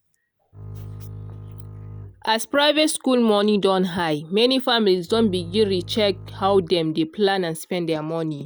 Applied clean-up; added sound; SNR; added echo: none; Bowed string instrument; 15 dB; none.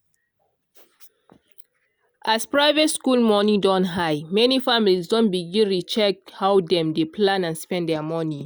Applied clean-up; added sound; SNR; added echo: none; none; none; none.